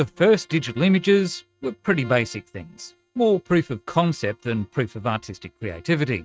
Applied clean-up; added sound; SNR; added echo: neural mask model RNNoise.